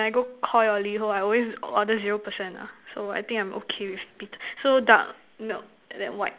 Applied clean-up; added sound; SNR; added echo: none; none; none; none.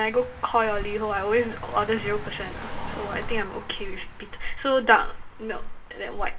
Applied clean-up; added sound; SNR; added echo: none; Car passing by; 6 dB; reverberation time 0.2 s.